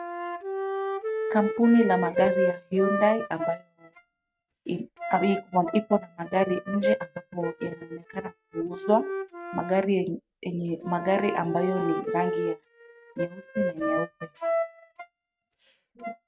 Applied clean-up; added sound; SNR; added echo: neural mask model RNNoise.